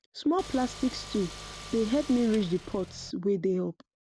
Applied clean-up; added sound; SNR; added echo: none; Car; 14 dB; none.